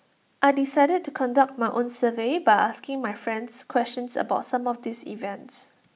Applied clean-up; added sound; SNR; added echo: none; none; none; none.